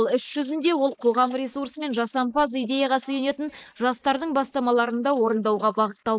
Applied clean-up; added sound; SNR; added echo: neural mask model Resemble Enhance denoiser.